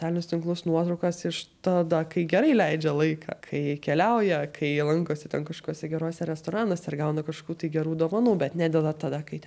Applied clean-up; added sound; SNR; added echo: none; none; none; none.